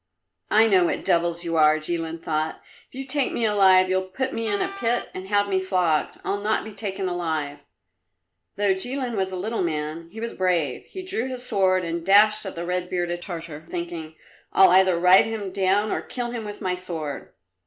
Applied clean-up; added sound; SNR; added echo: neural separator model SepFormer DNS4.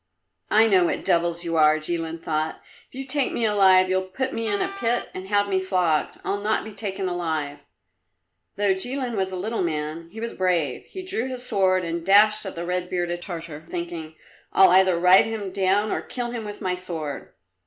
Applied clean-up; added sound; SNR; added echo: none; Wind instrument, woodwind instrument; 14 dB; none.